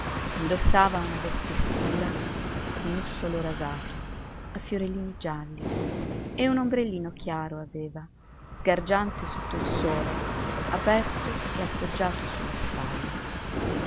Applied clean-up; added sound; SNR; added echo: none; Breathing + Train; 3 dB; none.